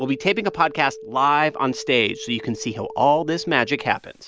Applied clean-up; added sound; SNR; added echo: none; Telephone; 16 dB; none.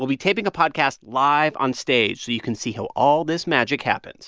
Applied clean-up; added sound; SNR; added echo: none; none; none; none.